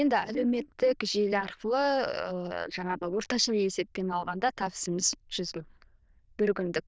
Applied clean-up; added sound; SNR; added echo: neural diffusion model UNIVERSE++.